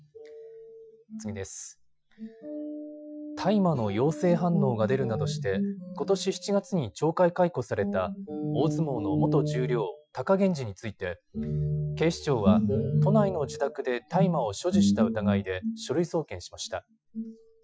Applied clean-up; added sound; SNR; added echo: classical method Wiener filter.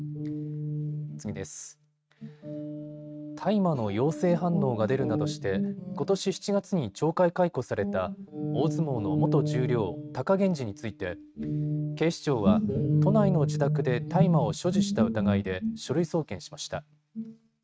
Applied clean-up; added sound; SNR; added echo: neural mask model RNNoise.